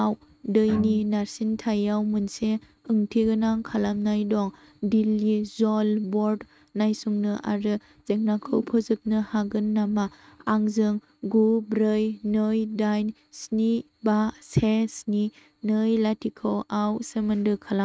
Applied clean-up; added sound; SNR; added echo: neural mask model RNNoise.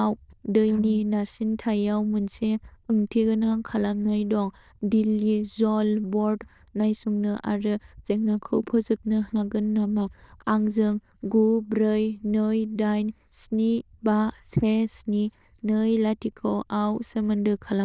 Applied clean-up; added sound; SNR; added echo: neural diffusion model UNIVERSE++.